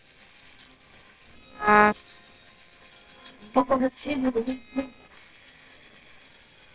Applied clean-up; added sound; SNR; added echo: neural separator model SepFormer WHAMR!.